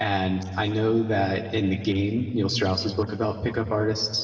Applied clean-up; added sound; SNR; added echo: neural separator model SepFormer DNS4.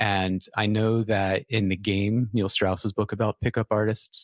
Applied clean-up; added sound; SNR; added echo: none; none; none; none.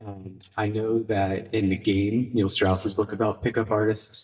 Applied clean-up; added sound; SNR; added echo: neural mask model DeepFilterNet 3.